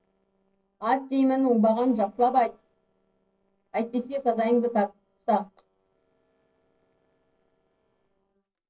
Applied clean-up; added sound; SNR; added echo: neural separator model SepFormer DNS4.